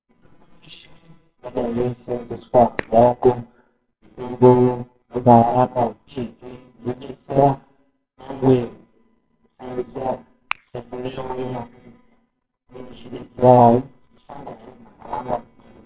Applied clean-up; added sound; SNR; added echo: neural separator model SepFormer WHAMR!.